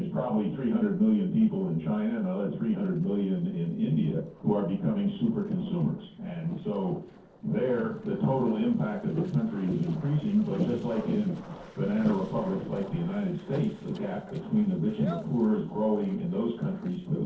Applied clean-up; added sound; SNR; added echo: neural separator model SepFormer DNS4.